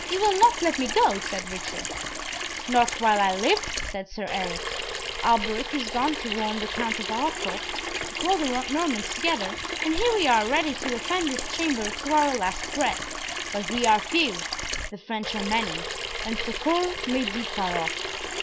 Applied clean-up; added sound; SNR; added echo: none; Sink (filling or washing) / Water tap, faucet; 5 dB; none.